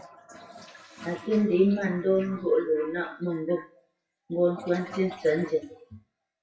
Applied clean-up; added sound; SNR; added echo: classical method WPE with log-MMSE.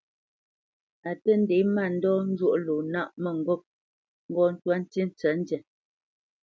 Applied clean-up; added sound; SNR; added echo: none; none; none; none.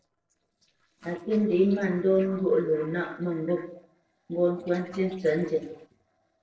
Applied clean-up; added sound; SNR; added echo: neural separator model SepFormer DNS4.